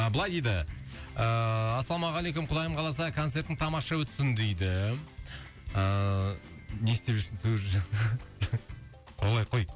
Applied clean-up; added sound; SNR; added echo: none; none; none; none.